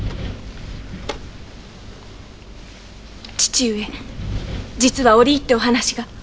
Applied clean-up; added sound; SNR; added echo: none; Wind; 10 dB; none.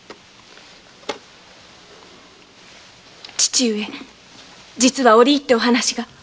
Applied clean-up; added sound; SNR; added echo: none; none; none; none.